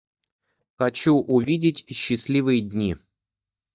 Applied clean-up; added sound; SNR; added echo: neural mask model DeepFilterNet 3.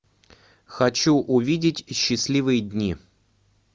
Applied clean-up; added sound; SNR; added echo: none; none; none; none.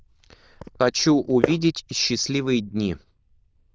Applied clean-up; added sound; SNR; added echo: neural diffusion model UNIVERSE++.